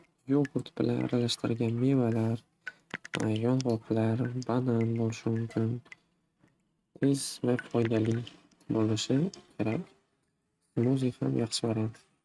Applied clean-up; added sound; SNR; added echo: neural mask model RNNoise.